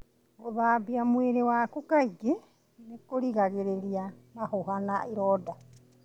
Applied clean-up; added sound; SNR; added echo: none; none; none; none.